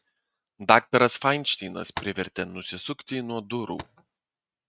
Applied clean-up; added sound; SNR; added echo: neural mask model RNNoise.